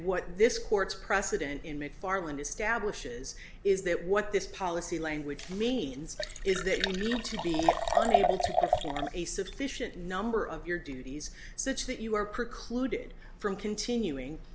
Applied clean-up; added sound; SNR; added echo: none; Liquid; 4 dB; none.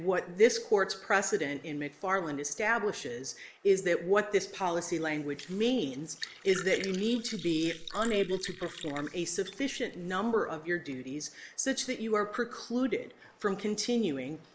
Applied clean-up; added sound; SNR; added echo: neural mask model Resemble Enhance denoiser.